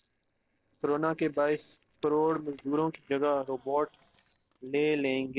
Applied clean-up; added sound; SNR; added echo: neural separator model SepFormer DNS4.